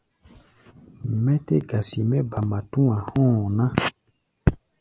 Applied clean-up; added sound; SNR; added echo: none; none; none; none.